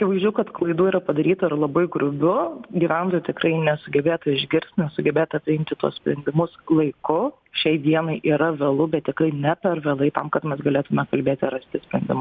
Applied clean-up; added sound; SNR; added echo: none; none; none; none.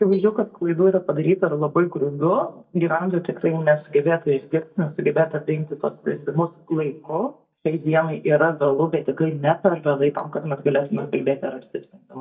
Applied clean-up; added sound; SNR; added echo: neural mask model DeepFilterNet 3.